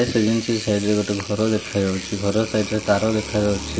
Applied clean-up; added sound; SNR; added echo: none; Engine / Domestic sounds, home sounds; 13 dB; reverberation time 0.6 s.